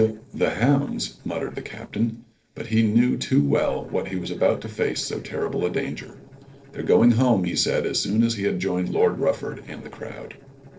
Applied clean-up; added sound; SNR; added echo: neural separator model SepFormer DNS4.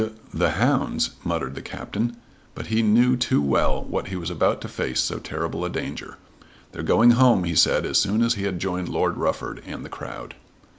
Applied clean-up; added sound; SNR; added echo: none; none; none; none.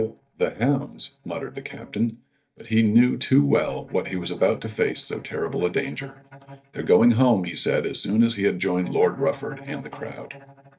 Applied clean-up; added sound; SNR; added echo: neural mask model DeepFilterNet 3.